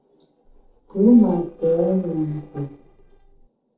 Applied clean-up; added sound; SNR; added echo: neural separator model SepFormer DNS4.